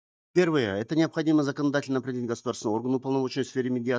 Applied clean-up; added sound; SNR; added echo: neural mask model DeepFilterNet 3.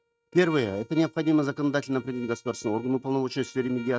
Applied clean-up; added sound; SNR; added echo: neural mask model RNNoise.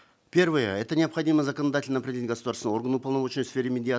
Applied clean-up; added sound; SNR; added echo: none; none; none; none.